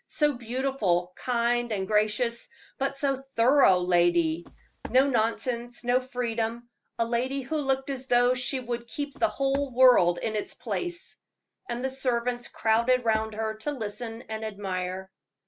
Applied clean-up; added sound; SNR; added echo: none; Walk, footsteps; 17 dB; none.